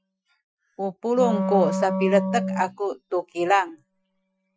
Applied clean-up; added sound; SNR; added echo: classical method Wiener filter.